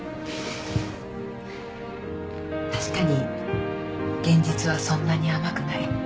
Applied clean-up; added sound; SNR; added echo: none; none; none; none.